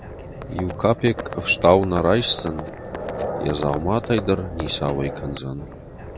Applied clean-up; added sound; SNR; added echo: none; Livestock, farm animals, working animals; 9 dB; none.